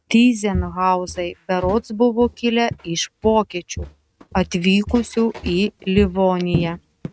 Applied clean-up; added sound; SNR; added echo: neural mask model RNNoise.